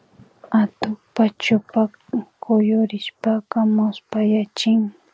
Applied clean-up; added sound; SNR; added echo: none; none; none; none.